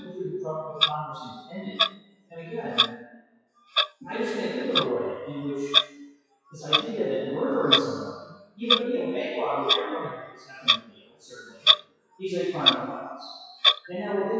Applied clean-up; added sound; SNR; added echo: classical method WPE with log-MMSE.